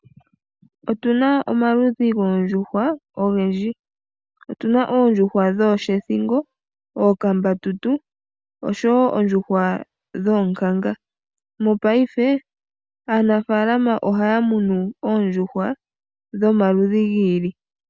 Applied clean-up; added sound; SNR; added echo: none; none; none; none.